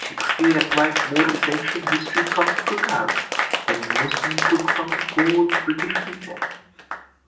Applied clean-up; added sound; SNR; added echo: none; Applause / Crowd; 0 dB; reverberation time 0.9 s.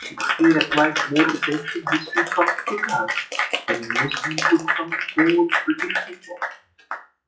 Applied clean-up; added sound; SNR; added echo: classical method WPE with log-MMSE.